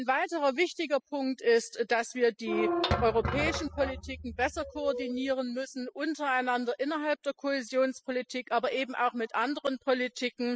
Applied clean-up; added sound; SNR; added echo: classical method spectral subtraction.